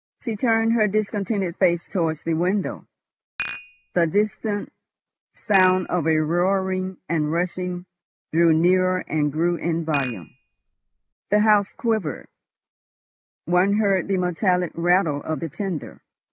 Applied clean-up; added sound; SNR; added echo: none; Dishes, pots, and pans; 12 dB; none.